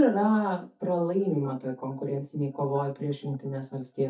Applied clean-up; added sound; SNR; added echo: neural mask model DeepFilterNet 3.